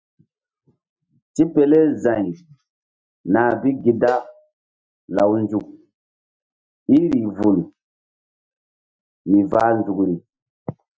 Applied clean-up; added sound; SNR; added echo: classical method Wiener filter.